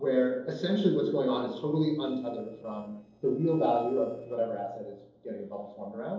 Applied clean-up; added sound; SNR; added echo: neural separator model SepFormer DNS4.